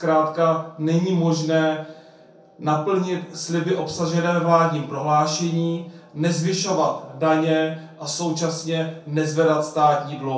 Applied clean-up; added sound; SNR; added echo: none; none; none; reverberation time 0.6 s.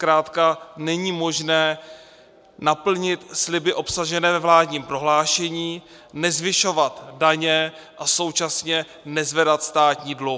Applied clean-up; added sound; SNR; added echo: none; none; none; none.